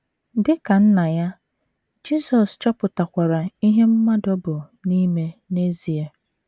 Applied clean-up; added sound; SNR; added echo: none; none; none; none.